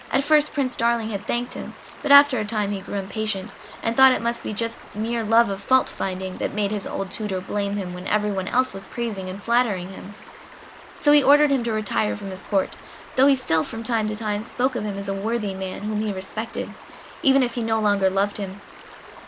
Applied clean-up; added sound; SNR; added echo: none; Stream; 19 dB; none.